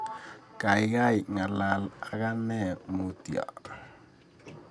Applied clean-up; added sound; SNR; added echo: none; Sliding door; 19 dB; none.